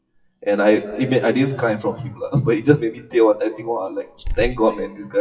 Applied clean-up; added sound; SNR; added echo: classical method WPE with log-MMSE.